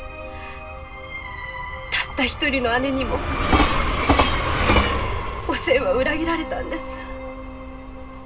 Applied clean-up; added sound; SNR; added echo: none; Train; -2 dB; reverberation time 0.2 s.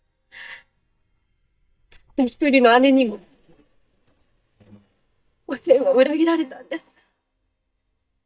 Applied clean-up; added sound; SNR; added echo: neural mask model DeepFilterNet 3.